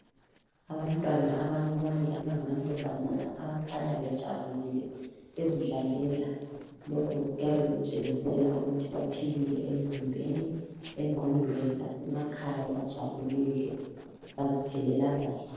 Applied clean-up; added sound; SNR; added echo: neural separator model SepFormer DNS4.